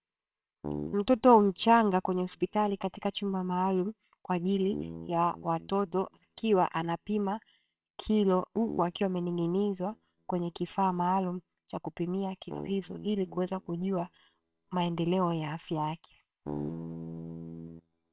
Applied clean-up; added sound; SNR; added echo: neural separator model SepFormer WHAMR!.